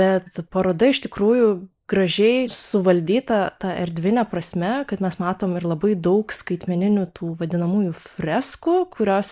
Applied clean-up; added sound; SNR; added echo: neural mask model Resemble Enhance denoiser.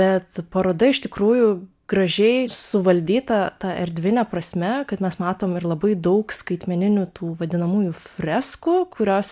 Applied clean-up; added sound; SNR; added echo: none; none; none; none.